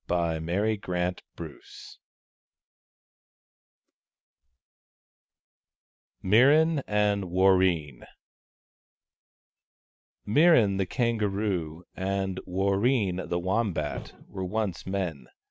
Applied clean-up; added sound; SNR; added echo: none; none; none; none.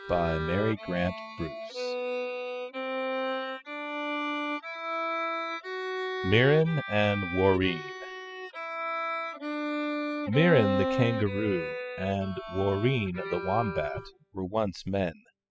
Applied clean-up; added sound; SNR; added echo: classical method spectral subtraction.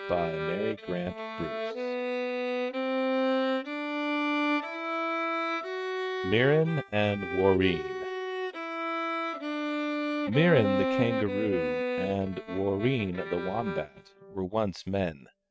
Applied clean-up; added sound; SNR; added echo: neural mask model RNNoise.